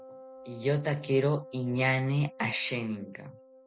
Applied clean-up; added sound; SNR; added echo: none; Wind instrument, woodwind instrument; 20 dB; none.